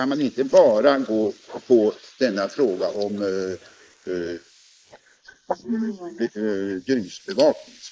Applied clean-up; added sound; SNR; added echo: neural mask model Resemble Enhance denoiser.